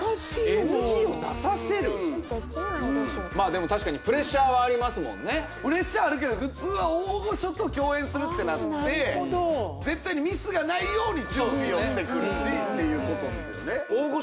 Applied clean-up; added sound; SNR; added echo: none; Harmonica; 16 dB; none.